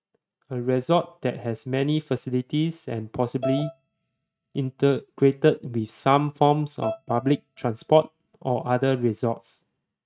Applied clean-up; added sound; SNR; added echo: neural mask model RNNoise.